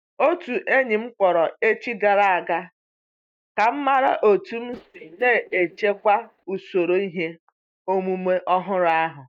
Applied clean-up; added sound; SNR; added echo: neural mask model DeepFilterNet 3.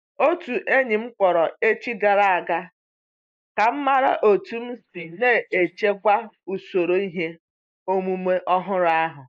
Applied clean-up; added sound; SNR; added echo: neural mask model Resemble Enhance denoiser.